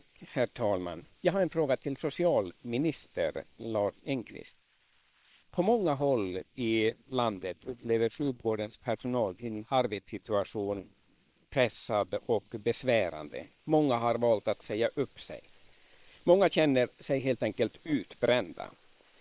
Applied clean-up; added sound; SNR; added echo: neural separator model SepFormer WHAM!.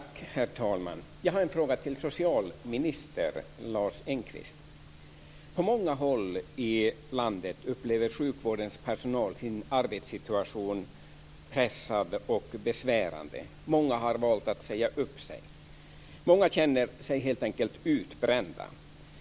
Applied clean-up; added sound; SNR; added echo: none; none; none; none.